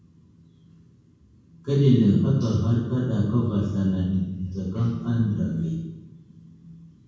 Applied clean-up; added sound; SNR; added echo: none; none; none; reverberation time 1.1 s.